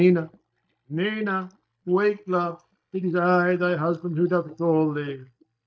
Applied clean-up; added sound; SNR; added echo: neural mask model DeepFilterNet 3.